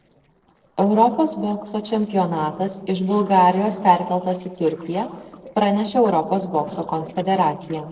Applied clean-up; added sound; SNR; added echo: neural separator model SepFormer DNS4.